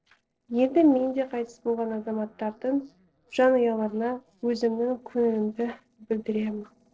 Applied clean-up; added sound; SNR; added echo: neural separator model SepFormer DNS4.